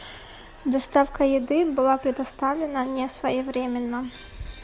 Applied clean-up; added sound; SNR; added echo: none; none; none; none.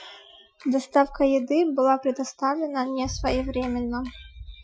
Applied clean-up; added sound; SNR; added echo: classical method Wiener filter.